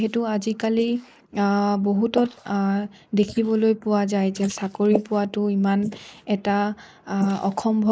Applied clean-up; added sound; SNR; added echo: neural mask model Resemble Enhance denoiser.